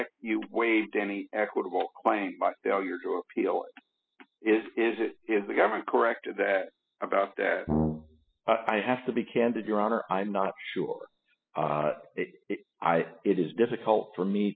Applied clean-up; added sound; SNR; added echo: classical method spectral subtraction.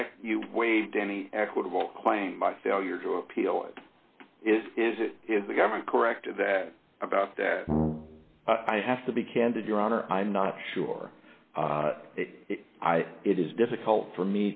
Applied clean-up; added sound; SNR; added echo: none; Brass instrument; 4 dB; none.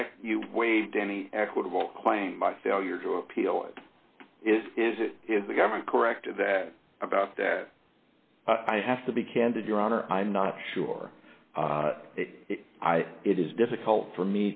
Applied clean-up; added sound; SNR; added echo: none; none; none; none.